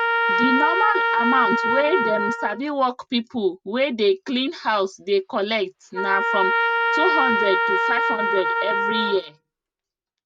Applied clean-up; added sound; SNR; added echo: neural mask model RNNoise.